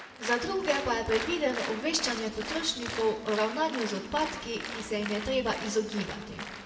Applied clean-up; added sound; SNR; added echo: none; Applause; 8 dB; reverberation time 1.7 s.